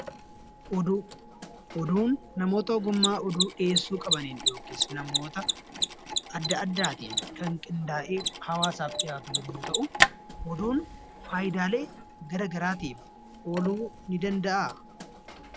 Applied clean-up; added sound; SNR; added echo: none; Mechanisms; 3 dB; none.